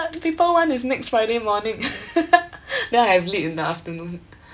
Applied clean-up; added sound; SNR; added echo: none; none; none; none.